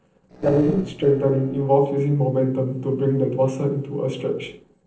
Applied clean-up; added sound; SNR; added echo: neural separator model SepFormer DNS4.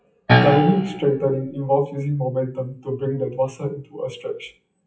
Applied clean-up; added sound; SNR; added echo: classical method WPE with log-MMSE.